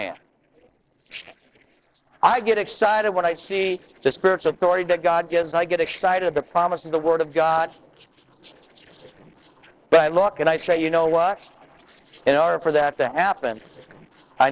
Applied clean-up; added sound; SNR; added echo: neural separator model SepFormer DNS4.